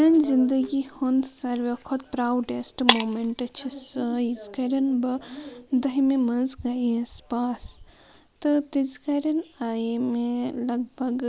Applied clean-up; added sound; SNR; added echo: none; Shatter; 7 dB; none.